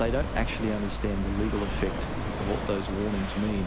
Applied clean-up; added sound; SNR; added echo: none; Walk, footsteps / Waves, surf / Wind; 1 dB; none.